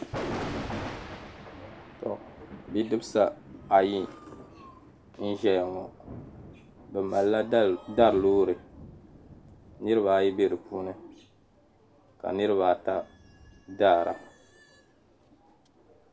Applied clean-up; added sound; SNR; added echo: none; Thunder; 15 dB; none.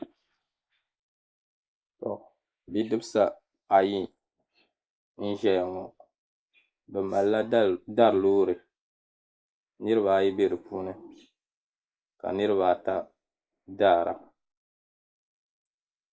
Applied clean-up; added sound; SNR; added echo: neural mask model Resemble Enhance denoiser.